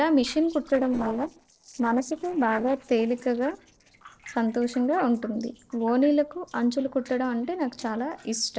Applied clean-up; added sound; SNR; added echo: neural separator model SepFormer DNS4.